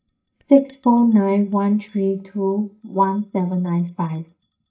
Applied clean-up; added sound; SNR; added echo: neural mask model DeepFilterNet 3.